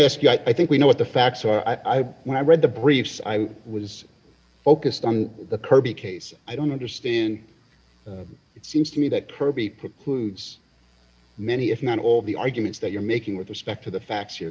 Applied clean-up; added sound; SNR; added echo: none; none; none; none.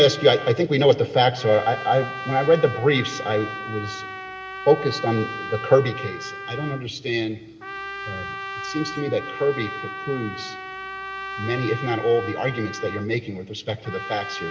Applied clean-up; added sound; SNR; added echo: none; Trumpet; 11 dB; reverberation time 1.6 s.